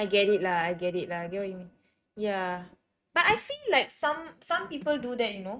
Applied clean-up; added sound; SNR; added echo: neural mask model RNNoise.